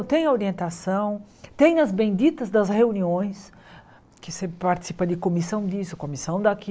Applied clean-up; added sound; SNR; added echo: none; none; none; none.